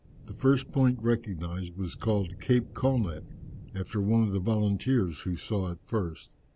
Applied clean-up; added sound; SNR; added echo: none; Thunder / Rain; 19 dB; none.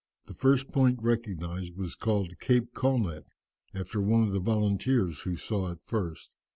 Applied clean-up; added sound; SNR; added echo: none; none; none; none.